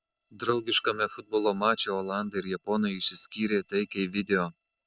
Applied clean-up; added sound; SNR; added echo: neural separator model SepFormer DNS4.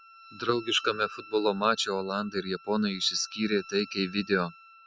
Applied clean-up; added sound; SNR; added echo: none; Wind instrument, woodwind instrument; 20 dB; none.